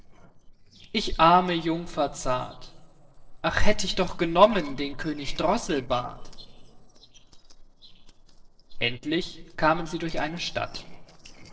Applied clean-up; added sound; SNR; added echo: neural separator model SepFormer DNS4.